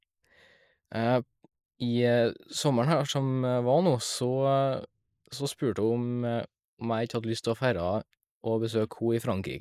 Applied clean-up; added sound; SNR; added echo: neural mask model Resemble Enhance denoiser.